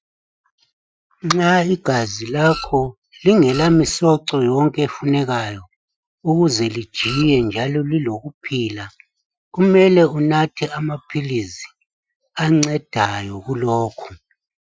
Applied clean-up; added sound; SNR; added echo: classical method Wiener filter.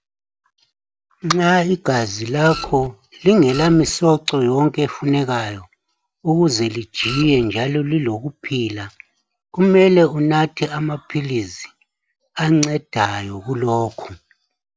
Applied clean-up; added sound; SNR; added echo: none; Printer; 12 dB; none.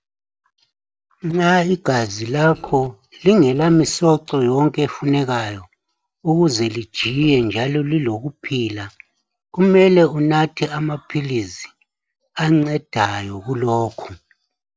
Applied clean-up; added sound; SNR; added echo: neural separator model SepFormer DNS4.